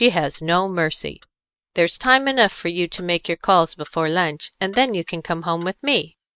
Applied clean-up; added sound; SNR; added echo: neural mask model Resemble Enhance denoiser.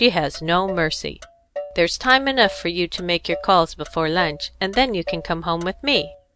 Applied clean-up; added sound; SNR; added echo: none; Motor vehicle (road); 14 dB; none.